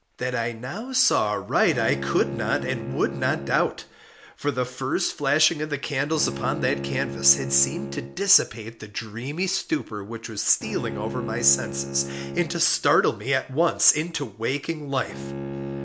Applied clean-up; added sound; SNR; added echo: none; Bowed string instrument; 10 dB; none.